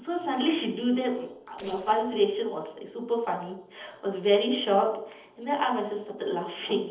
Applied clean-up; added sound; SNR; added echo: neural separator model SepFormer DNS4.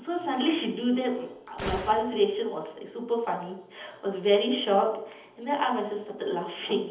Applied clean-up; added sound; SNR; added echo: none; Gunshot, gunfire; 14 dB; reverberation time 0.8 s.